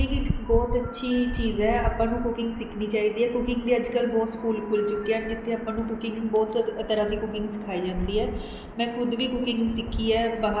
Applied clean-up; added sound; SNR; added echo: none; Telephone; 18 dB; none.